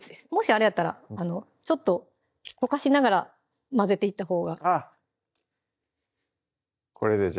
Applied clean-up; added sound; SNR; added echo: neural mask model DeepFilterNet 3.